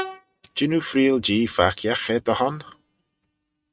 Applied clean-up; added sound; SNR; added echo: neural mask model RNNoise.